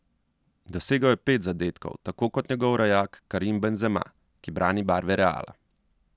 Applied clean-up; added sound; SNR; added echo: none; none; none; none.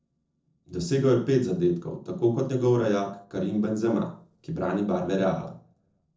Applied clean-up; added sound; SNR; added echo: neural separator model SepFormer DNS4.